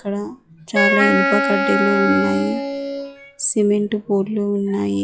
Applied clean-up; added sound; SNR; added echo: classical method log-MMSE.